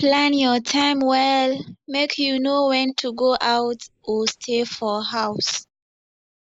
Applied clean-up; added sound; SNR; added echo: neural mask model Resemble Enhance denoiser.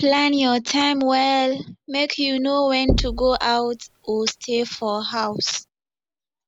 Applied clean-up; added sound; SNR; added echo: none; Knock; 8 dB; none.